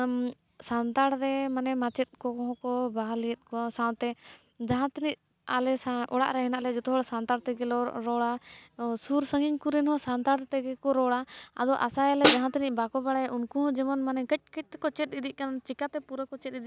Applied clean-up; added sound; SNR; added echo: none; Snare drum; -1 dB; none.